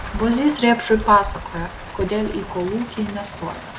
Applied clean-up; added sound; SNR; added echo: none; Rain; 11 dB; none.